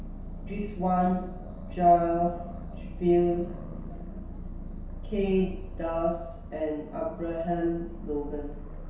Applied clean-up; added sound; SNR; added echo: none; Aircraft; 9 dB; reverberation time 0.7 s.